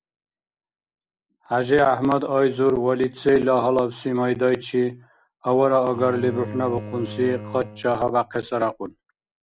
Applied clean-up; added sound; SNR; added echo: none; Bowed string instrument; 14 dB; none.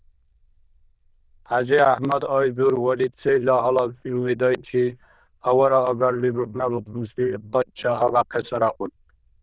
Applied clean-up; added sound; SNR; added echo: neural diffusion model UNIVERSE++.